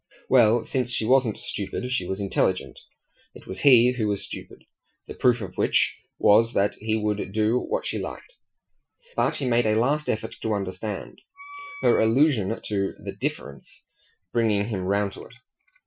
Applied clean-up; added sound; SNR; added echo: classical method Wiener filter.